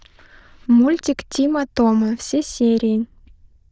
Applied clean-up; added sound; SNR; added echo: neural diffusion model UNIVERSE++.